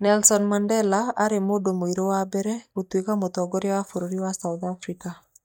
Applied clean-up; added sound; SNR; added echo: neural mask model DeepFilterNet 3.